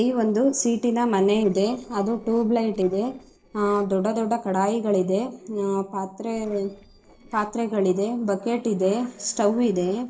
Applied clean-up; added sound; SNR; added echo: neural separator model SepFormer DNS4.